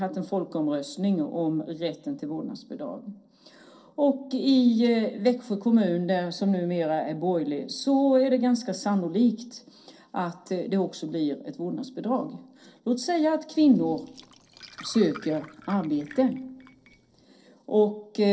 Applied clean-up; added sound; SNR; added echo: neural separator model SepFormer DNS4.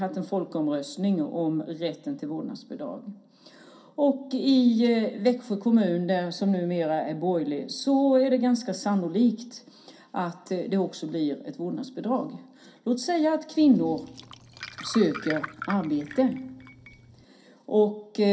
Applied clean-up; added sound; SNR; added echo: none; Glass; 15 dB; reverberation time 0.3 s.